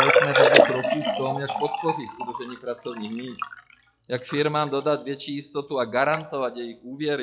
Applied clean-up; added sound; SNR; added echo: classical method log-MMSE.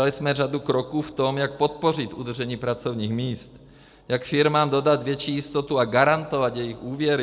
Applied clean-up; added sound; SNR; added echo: none; none; none; none.